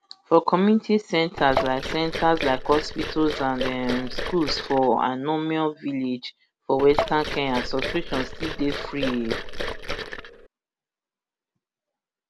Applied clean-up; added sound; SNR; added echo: none; Liquid; 5 dB; none.